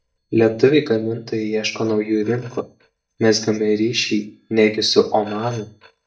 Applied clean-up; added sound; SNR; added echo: neural mask model DeepFilterNet 3.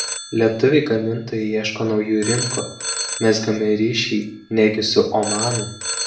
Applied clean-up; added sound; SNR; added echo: none; Telephone; 8 dB; reverberation time 0.5 s.